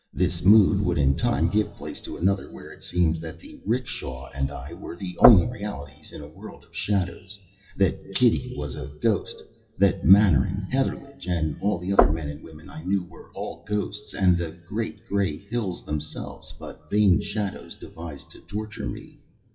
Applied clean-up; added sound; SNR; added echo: classical method WPE with log-MMSE.